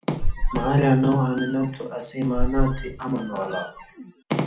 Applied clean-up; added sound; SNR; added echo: none; Squeak; 2 dB; reverberation time 0.4 s.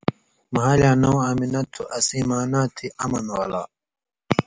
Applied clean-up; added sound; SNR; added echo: none; none; none; none.